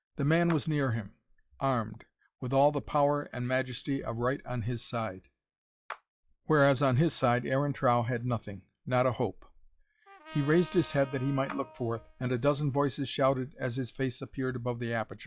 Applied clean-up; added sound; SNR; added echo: classical method log-MMSE.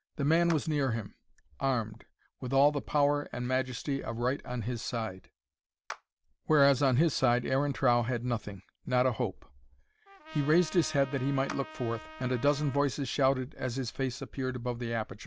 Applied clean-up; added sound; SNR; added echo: none; Clapping + Trumpet; 18 dB; none.